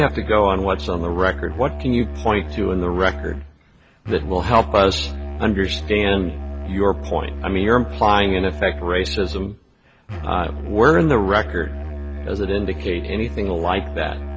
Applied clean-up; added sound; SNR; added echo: none; Musical instrument; 8 dB; none.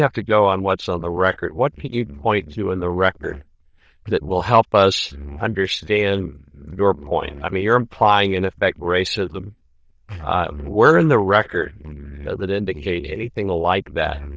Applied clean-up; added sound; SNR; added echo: neural diffusion model UNIVERSE++.